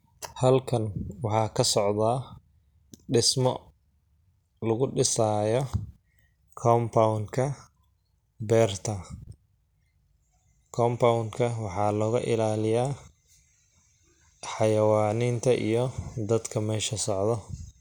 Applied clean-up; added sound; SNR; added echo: none; none; none; none.